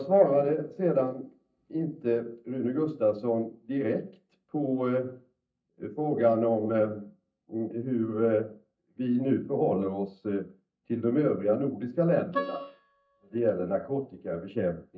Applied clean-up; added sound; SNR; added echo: neural mask model DeepFilterNet 3.